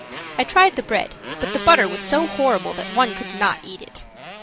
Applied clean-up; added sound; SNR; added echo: none; Motorcycle; 11 dB; none.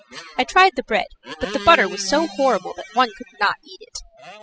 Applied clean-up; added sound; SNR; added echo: classical method spectral subtraction.